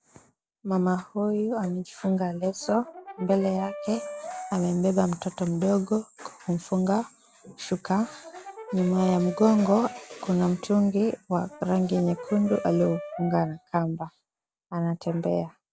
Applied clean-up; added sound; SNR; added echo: none; Brass instrument; 13 dB; none.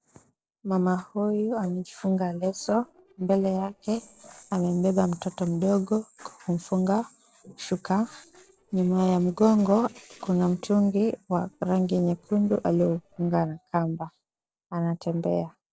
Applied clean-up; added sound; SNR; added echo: neural separator model SepFormer DNS4.